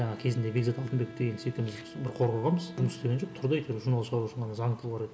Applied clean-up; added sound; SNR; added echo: none; Wind instrument, woodwind instrument; 18 dB; none.